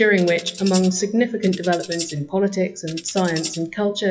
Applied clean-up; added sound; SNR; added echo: classical method WPE with log-MMSE.